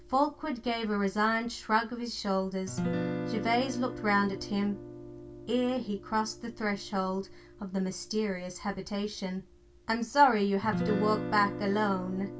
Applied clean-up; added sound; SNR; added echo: none; Guitar; 9 dB; reverberation time 0.2 s.